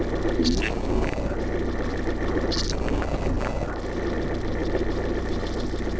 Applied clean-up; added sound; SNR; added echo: neural separator model SepFormer DNS4.